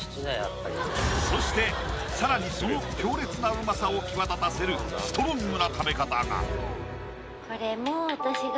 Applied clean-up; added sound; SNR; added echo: none; none; none; none.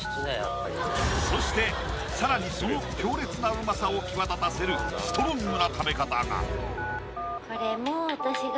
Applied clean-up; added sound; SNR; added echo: none; Telephone; 6 dB; none.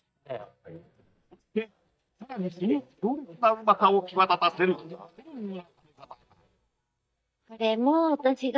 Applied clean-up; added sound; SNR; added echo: neural mask model DeepFilterNet 3.